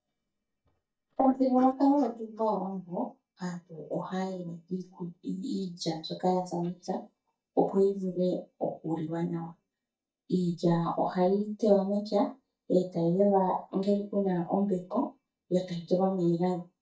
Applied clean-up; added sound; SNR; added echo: neural mask model DeepFilterNet 3.